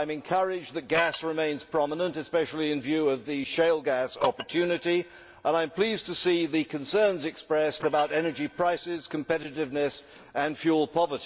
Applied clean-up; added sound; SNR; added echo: neural mask model Resemble Enhance denoiser.